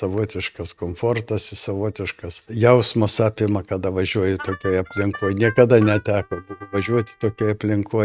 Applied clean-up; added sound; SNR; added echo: neural mask model RNNoise.